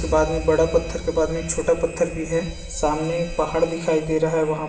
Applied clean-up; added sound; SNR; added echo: none; Alarm; 12 dB; reverberation time 1.6 s.